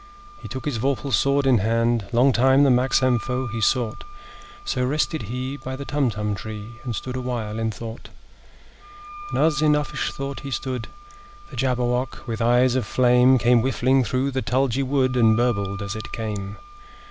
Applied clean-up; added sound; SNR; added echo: none; Wind instrument, woodwind instrument; 19 dB; none.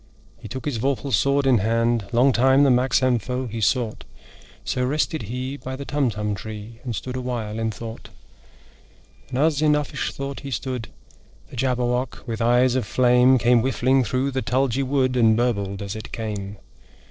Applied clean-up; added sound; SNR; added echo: neural separator model SepFormer DNS4.